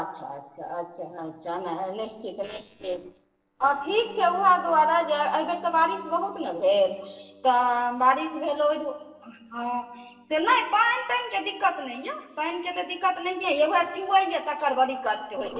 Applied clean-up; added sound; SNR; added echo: neural separator model SepFormer DNS4.